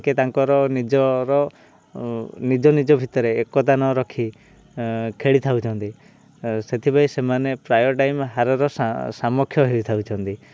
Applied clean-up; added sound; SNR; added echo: none; none; none; none.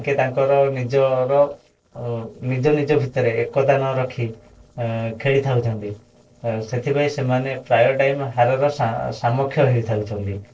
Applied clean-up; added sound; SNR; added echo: neural separator model SepFormer DNS4.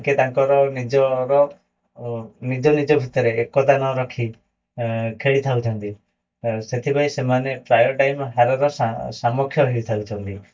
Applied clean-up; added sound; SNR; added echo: neural mask model DeepFilterNet 3.